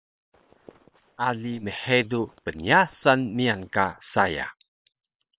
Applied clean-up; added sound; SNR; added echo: neural separator model SepFormer WHAM!.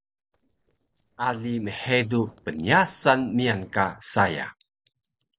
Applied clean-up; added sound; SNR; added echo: neural separator model SepFormer DNS4.